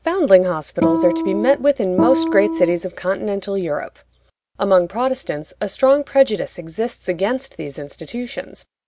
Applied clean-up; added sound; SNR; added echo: none; Guitar; 1 dB; none.